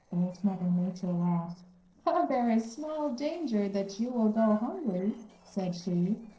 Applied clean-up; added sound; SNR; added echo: neural separator model SepFormer DNS4.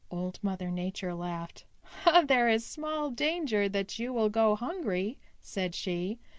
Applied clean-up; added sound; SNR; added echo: none; none; none; none.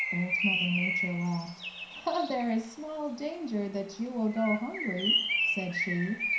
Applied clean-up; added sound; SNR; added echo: none; Bird; 1 dB; reverberation time 0.5 s.